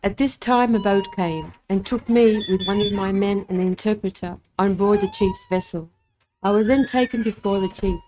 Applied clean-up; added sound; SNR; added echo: neural mask model RNNoise.